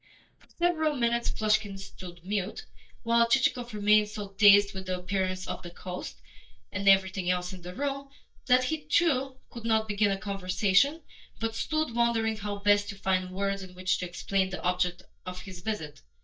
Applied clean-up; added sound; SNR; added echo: neural mask model DeepFilterNet 3.